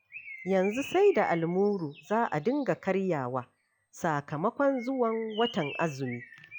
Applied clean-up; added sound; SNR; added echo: classical method log-MMSE.